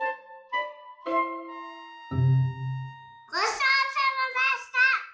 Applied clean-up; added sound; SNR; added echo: classical method log-MMSE.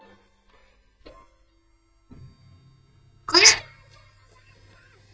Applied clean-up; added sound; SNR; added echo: neural mask model DeepFilterNet 3.